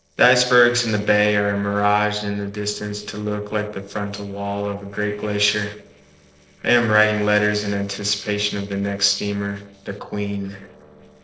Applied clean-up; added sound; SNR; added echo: neural separator model SepFormer DNS4.